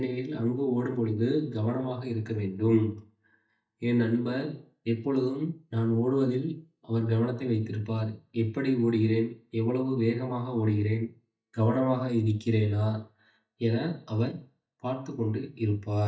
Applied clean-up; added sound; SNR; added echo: neural mask model DeepFilterNet 3.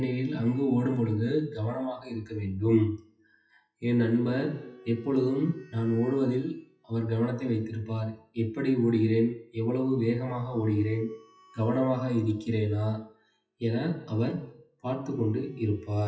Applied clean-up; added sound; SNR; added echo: classical method WPE with log-MMSE.